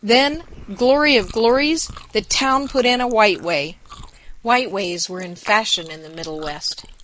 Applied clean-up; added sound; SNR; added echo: neural mask model Resemble Enhance denoiser.